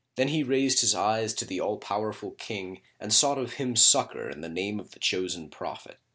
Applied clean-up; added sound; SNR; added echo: none; none; none; none.